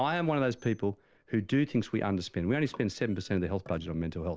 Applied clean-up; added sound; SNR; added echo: neural separator model SepFormer DNS4.